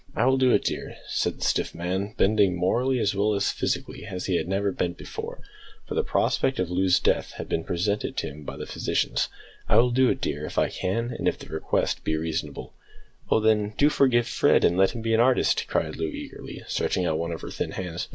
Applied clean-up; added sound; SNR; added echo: none; none; none; none.